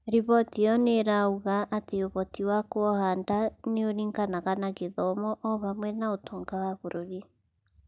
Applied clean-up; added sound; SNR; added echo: none; none; none; none.